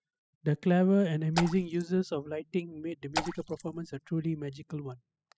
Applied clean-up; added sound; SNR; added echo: classical method spectral subtraction.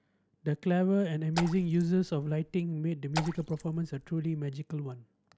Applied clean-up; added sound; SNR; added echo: none; Raindrop / Splash, splatter; 12 dB; none.